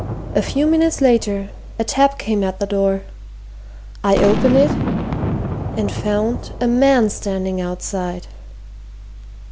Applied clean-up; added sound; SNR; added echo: none; Boom; 7 dB; none.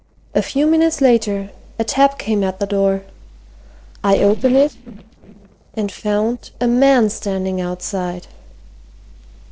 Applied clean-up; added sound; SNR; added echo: neural separator model SepFormer DNS4.